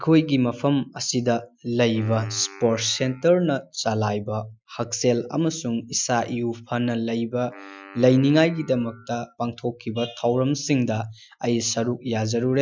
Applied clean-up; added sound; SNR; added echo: classical method Wiener filter.